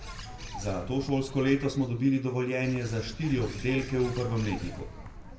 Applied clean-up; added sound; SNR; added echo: none; Bird; 12 dB; reverberation time 0.7 s.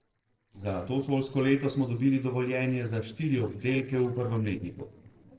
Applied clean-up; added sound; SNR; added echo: neural separator model SepFormer DNS4.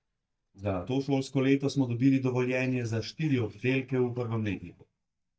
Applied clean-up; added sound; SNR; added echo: neural mask model DeepFilterNet 3.